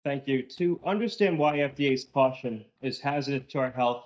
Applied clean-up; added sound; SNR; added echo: neural mask model DeepFilterNet 3.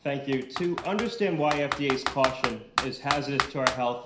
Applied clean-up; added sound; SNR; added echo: none; Computer keyboard; 4 dB; reverberation time 0.5 s.